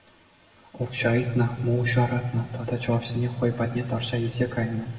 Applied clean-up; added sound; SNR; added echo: none; none; none; reverberation time 1.4 s.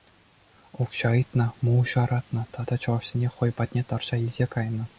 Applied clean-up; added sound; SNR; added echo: none; none; none; none.